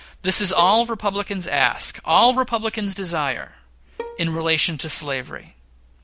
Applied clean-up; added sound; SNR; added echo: none; Bowed string instrument; 18 dB; none.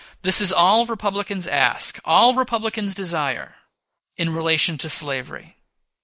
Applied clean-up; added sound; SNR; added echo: neural mask model Resemble Enhance denoiser.